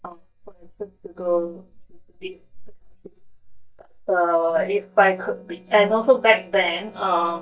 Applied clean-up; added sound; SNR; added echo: neural mask model DeepFilterNet 3.